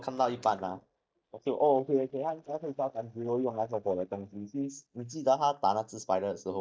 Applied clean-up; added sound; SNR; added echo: neural mask model DeepFilterNet 3.